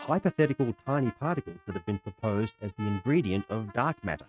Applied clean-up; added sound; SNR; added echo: neural mask model RNNoise.